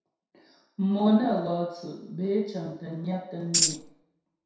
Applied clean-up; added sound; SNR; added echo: none; Tambourine; -4 dB; reverberation time 0.7 s.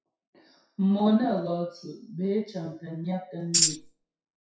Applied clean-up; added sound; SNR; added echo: classical method WPE with log-MMSE.